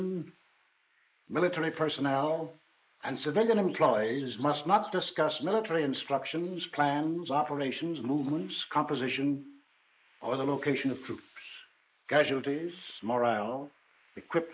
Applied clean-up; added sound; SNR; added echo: neural mask model Resemble Enhance denoiser.